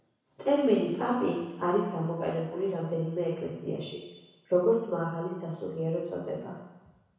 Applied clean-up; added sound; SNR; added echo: none; none; none; reverberation time 1.0 s.